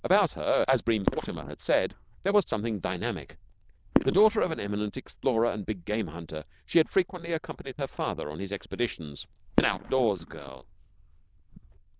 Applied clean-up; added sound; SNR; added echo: neural diffusion model UNIVERSE++.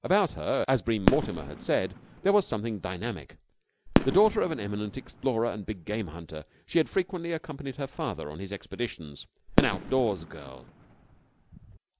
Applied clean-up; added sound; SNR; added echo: none; Fireworks; 3 dB; none.